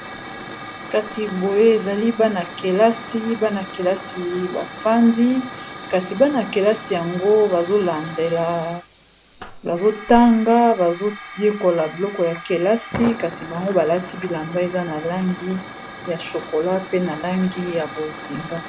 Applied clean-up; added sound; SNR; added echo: none; Hiss / Fire; 13 dB; none.